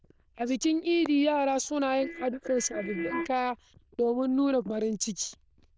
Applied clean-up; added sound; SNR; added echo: neural diffusion model UNIVERSE++.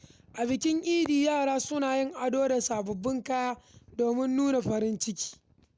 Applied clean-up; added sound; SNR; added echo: none; none; none; none.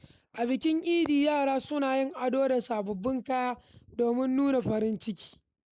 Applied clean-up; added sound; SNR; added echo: neural mask model Resemble Enhance denoiser.